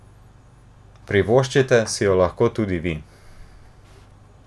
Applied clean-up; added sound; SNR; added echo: none; none; none; none.